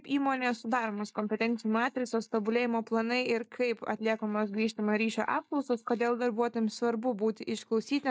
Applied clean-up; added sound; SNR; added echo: neural mask model Resemble Enhance denoiser.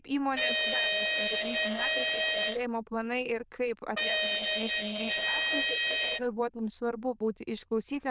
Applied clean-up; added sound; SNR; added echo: neural diffusion model UNIVERSE++.